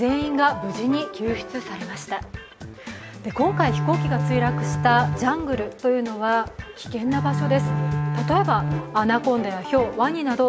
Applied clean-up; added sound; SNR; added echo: none; Bowed string instrument; 1 dB; none.